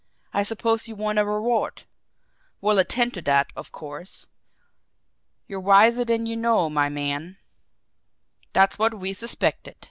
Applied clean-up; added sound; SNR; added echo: none; none; none; none.